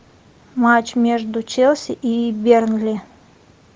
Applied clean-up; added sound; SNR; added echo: none; none; none; none.